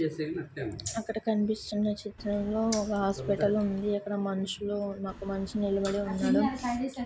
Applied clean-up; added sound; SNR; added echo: none; Wind; 17 dB; none.